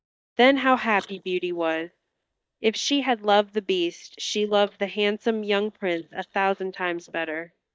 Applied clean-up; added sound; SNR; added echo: neural mask model DeepFilterNet 3.